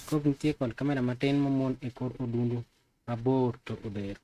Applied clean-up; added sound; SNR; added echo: neural mask model RNNoise.